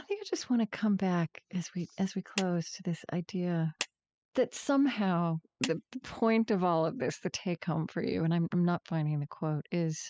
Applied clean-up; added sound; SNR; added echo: classical method spectral subtraction.